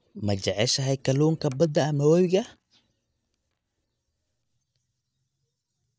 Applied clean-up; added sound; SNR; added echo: neural mask model DeepFilterNet 3.